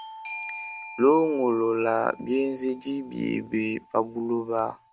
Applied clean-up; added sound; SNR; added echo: none; Bell / Doorbell; 17 dB; none.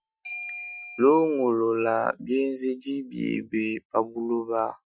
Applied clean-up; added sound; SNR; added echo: classical method Wiener filter.